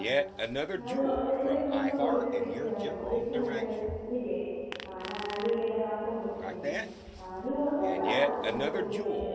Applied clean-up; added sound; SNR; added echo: none; Fart; 4 dB; reverberation time 2.2 s.